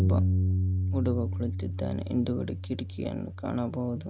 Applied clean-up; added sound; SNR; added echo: none; Bass guitar; -3 dB; none.